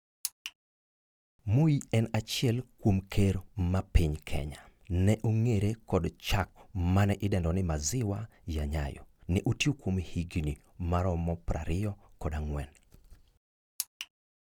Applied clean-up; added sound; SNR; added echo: none; none; none; none.